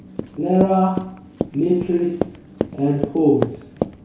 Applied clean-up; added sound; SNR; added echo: none; Run; 7 dB; reverberation time 0.6 s.